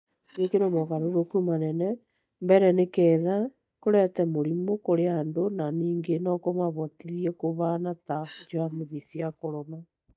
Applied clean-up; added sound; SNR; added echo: neural mask model DeepFilterNet 3.